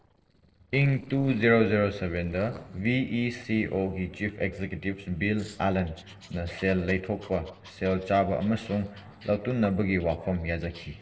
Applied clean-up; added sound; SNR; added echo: neural separator model SepFormer DNS4.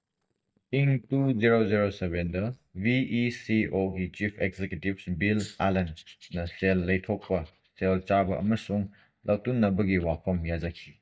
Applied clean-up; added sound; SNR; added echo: neural mask model DeepFilterNet 3.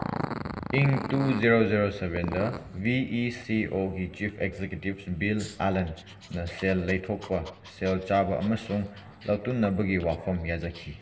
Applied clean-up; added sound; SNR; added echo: none; Growling; 12 dB; reverberation time 2.2 s.